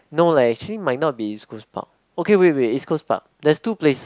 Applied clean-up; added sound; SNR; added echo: none; none; none; none.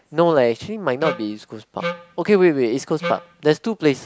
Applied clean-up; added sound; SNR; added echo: none; Wind instrument, woodwind instrument; 9 dB; none.